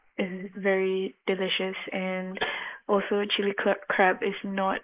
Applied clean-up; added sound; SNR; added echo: neural mask model Resemble Enhance denoiser.